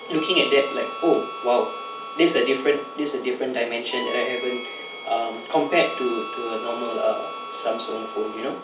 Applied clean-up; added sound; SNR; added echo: none; Harmonica; 10 dB; reverberation time 0.4 s.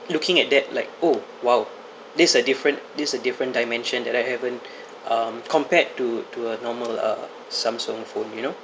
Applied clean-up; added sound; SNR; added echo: none; none; none; none.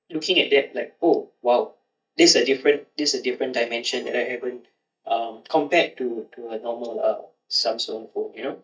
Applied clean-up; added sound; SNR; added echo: neural mask model DeepFilterNet 3.